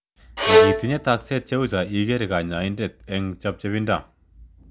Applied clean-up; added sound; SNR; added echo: none; Bowed string instrument; -4 dB; none.